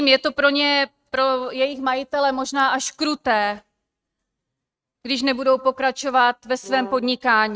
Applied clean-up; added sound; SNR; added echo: neural mask model RNNoise.